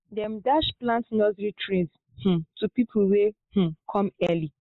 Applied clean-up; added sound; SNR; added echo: neural mask model Resemble Enhance denoiser.